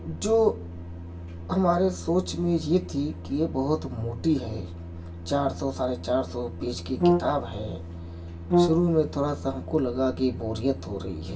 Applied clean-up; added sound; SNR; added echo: none; Brass instrument; -1 dB; reverberation time 0.2 s.